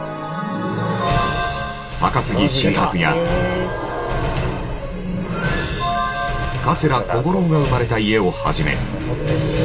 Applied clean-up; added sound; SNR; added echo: none; none; none; reverberation time 0.2 s.